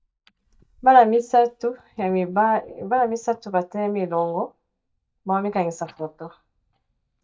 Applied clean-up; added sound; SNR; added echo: neural mask model DeepFilterNet 3.